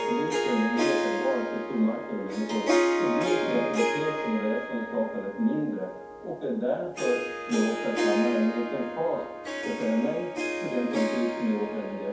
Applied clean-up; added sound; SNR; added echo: none; Harp; 1 dB; reverberation time 0.6 s.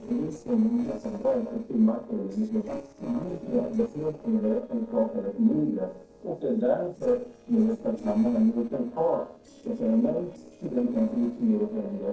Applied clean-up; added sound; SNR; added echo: neural separator model SepFormer DNS4.